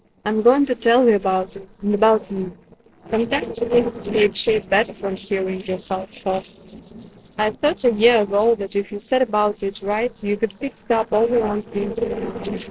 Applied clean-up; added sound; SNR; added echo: neural separator model SepFormer DNS4.